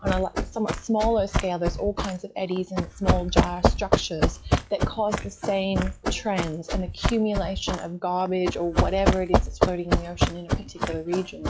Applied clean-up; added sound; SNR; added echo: classical method log-MMSE.